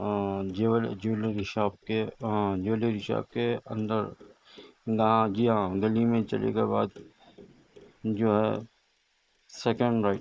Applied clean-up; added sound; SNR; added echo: neural mask model Resemble Enhance denoiser.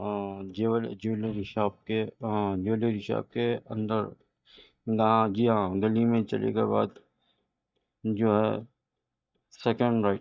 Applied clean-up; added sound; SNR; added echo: neural mask model DeepFilterNet 3.